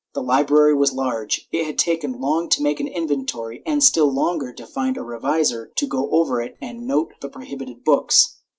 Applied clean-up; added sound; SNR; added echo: neural separator model SepFormer DNS4.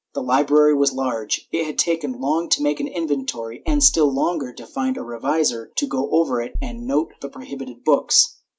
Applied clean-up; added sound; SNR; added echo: none; Bass drum; 7 dB; none.